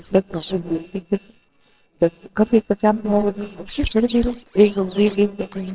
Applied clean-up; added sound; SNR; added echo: neural separator model SepFormer WHAMR!.